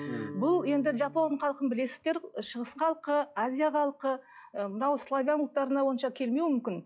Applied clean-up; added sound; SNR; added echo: classical method log-MMSE.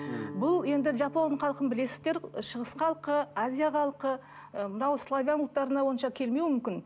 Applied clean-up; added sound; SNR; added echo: none; Guitar; 19 dB; none.